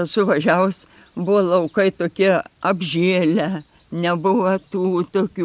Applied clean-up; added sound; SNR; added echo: none; none; none; none.